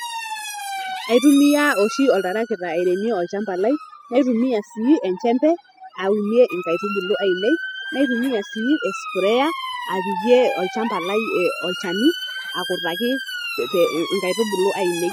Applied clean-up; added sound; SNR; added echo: classical method spectral subtraction.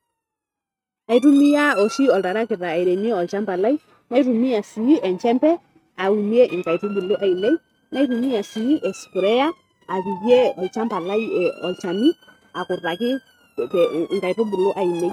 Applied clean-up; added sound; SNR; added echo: neural mask model RNNoise.